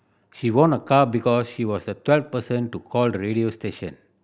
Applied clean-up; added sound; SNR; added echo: none; none; none; none.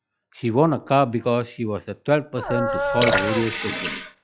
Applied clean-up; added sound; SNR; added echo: classical method log-MMSE.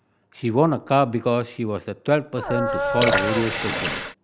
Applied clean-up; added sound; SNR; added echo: none; Dog + Water tap, faucet / Water; 0 dB; none.